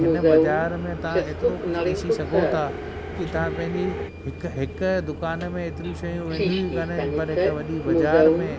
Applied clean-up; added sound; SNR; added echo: none; Subway, metro, underground; -3 dB; none.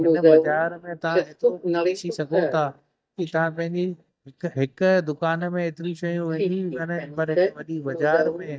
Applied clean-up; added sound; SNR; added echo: neural mask model DeepFilterNet 3.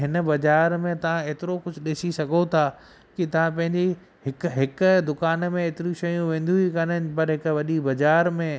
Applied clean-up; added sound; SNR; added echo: none; none; none; none.